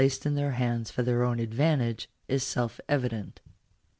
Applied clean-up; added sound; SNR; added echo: none; none; none; none.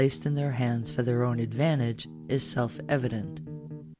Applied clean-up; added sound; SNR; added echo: none; Bass guitar; 12 dB; none.